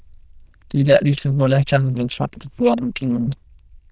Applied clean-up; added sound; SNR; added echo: neural diffusion model UNIVERSE++.